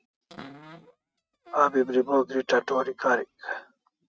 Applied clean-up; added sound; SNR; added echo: neural mask model RNNoise.